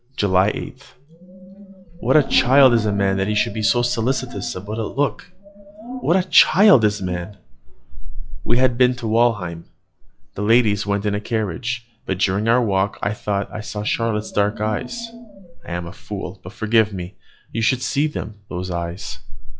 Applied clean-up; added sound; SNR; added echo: classical method log-MMSE.